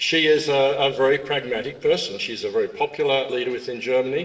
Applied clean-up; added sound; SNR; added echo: neural separator model SepFormer DNS4.